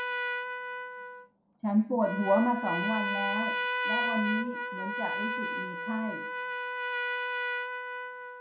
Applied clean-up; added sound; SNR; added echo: none; Trumpet; 1 dB; reverberation time 0.5 s.